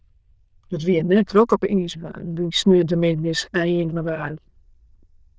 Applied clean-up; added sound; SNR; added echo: neural diffusion model UNIVERSE++.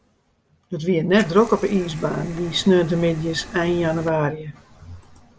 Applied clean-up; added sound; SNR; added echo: none; Liquid; 16 dB; none.